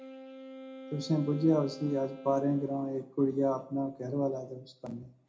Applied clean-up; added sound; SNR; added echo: none; Wind instrument, woodwind instrument; 17 dB; reverberation time 0.4 s.